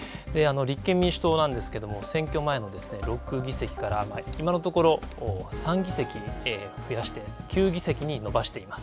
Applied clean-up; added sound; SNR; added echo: none; none; none; none.